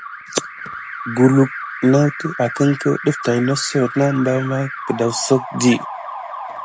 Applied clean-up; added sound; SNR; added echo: none; Alarm; 11 dB; none.